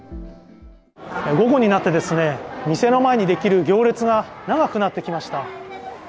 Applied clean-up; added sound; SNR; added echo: none; none; none; none.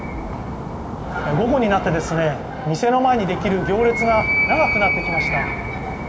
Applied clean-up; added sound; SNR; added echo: none; Animal; 4 dB; reverberation time 1.4 s.